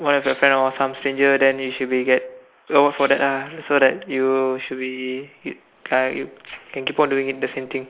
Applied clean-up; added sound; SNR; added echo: neural mask model Resemble Enhance denoiser.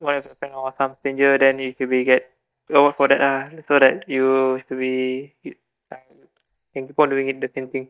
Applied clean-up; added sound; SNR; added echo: neural mask model DeepFilterNet 3.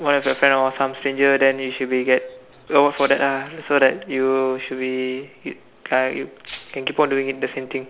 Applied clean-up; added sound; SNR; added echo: none; Rattle (instrument); 16 dB; none.